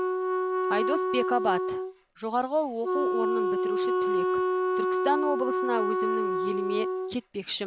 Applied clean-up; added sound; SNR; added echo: none; Wind instrument, woodwind instrument; -4 dB; none.